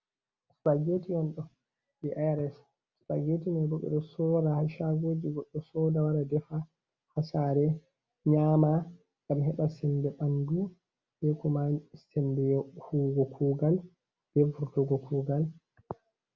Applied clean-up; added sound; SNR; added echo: none; none; none; none.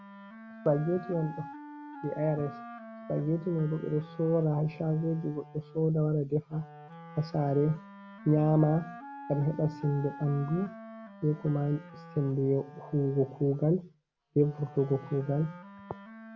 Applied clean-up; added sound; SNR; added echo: none; Wind instrument, woodwind instrument; 16 dB; none.